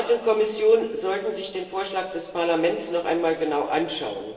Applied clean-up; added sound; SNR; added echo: none; none; none; reverberation time 1.3 s.